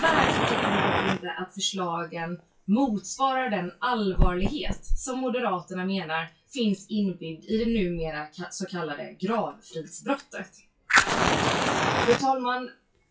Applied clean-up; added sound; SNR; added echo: classical method WPE with log-MMSE.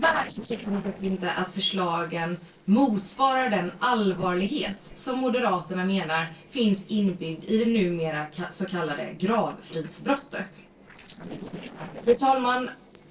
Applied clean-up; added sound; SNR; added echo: neural separator model SepFormer DNS4.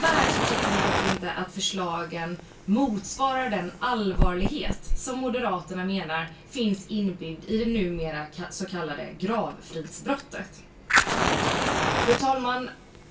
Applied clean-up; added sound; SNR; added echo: none; Fire; 1 dB; reverberation time 0.2 s.